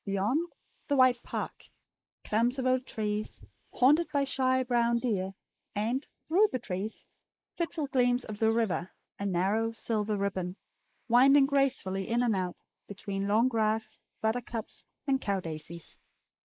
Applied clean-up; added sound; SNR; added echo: neural mask model Resemble Enhance denoiser.